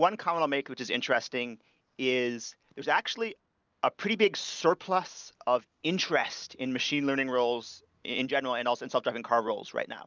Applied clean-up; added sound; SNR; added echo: none; none; none; none.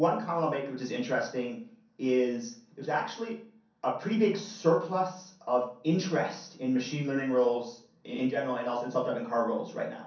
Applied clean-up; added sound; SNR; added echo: none; none; none; reverberation time 0.6 s.